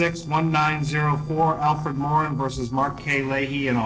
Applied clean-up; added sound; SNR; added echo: neural separator model SepFormer DNS4.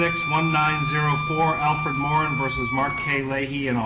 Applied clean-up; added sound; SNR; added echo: none; Wind instrument, woodwind instrument; 5 dB; none.